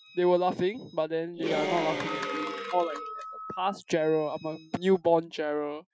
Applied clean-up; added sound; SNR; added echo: classical method Wiener filter.